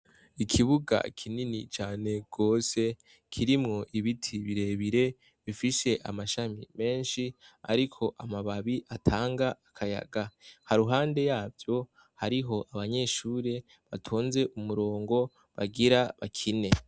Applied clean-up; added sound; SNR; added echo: none; none; none; none.